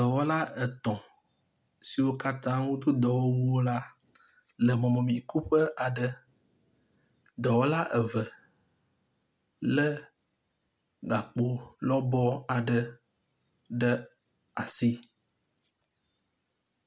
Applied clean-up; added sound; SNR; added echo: none; none; none; none.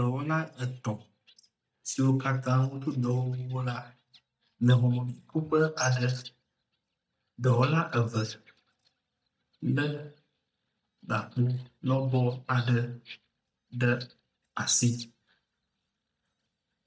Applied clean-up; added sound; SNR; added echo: neural mask model DeepFilterNet 3.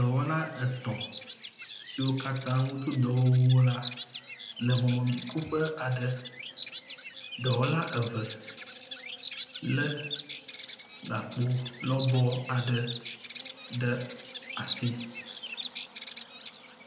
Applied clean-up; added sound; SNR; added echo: none; Bird vocalization, bird call, bird song; 7 dB; reverberation time 0.7 s.